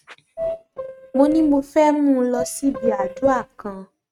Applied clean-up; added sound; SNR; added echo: neural mask model RNNoise.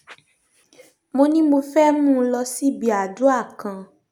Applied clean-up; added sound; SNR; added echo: none; none; none; none.